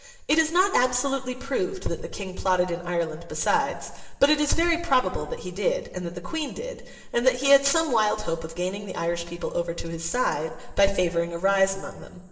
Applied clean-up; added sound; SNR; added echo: none; none; none; reverberation time 1.0 s.